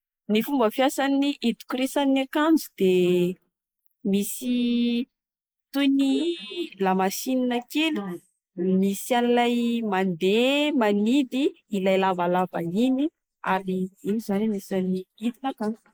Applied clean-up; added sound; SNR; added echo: neural mask model Resemble Enhance denoiser.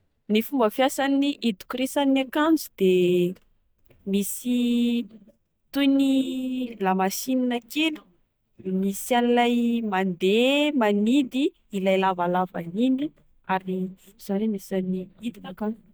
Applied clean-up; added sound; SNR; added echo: neural mask model DeepFilterNet 3.